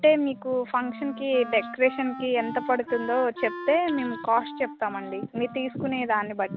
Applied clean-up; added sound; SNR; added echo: none; Wind instrument, woodwind instrument; 13 dB; none.